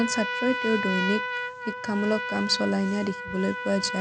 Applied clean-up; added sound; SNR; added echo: none; Trumpet; 4 dB; none.